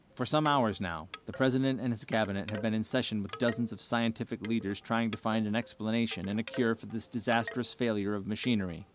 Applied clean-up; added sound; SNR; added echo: none; Wind chime / Wood; 18 dB; none.